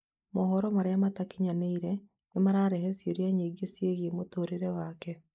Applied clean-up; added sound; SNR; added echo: neural mask model Resemble Enhance denoiser.